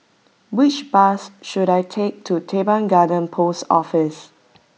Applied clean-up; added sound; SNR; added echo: none; none; none; none.